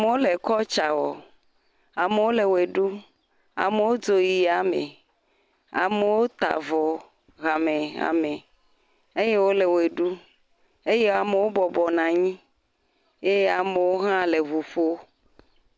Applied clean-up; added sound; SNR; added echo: none; none; none; none.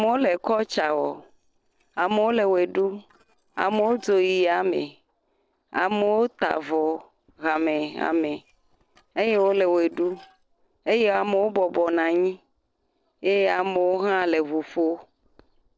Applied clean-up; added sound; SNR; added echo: neural separator model SepFormer DNS4.